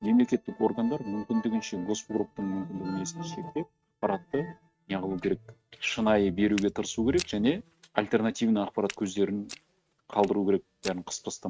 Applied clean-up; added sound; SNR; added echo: neural mask model RNNoise.